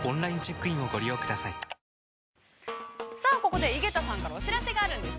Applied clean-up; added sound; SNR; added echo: none; none; none; none.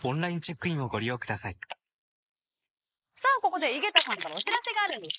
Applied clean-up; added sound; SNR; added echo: neural mask model Resemble Enhance denoiser.